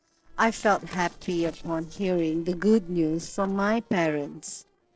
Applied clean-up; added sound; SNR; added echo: neural separator model SepFormer DNS4.